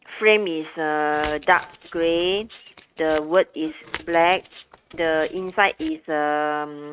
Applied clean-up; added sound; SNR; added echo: neural mask model RNNoise.